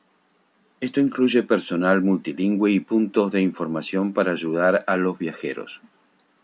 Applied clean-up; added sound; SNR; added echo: none; none; none; none.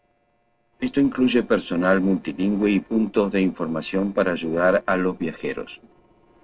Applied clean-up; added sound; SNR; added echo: neural separator model SepFormer DNS4.